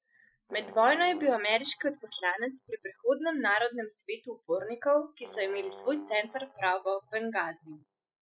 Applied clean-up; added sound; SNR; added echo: classical method spectral subtraction.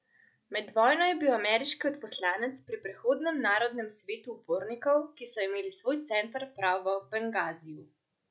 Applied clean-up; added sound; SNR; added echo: none; none; none; none.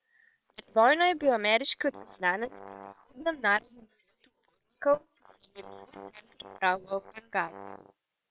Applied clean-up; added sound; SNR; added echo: neural separator model SepFormer WHAM!.